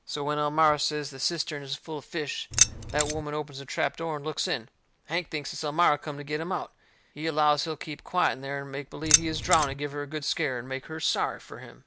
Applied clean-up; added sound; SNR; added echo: none; Keys jangling; -4 dB; none.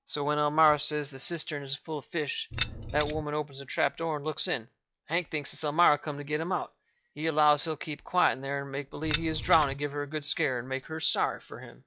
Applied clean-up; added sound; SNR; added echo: classical method log-MMSE.